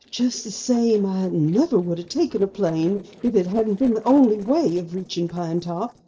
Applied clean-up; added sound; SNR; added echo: neural separator model SepFormer DNS4.